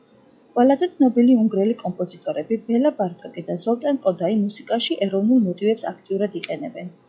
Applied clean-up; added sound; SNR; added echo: classical method log-MMSE.